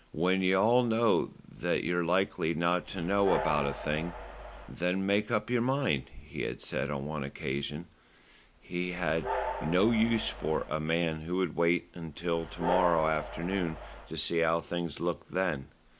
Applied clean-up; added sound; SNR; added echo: none; Train; 8 dB; none.